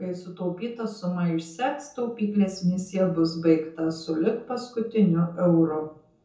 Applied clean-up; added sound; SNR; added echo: none; none; none; reverberation time 0.6 s.